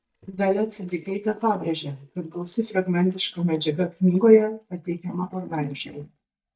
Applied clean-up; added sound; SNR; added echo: neural mask model DeepFilterNet 3.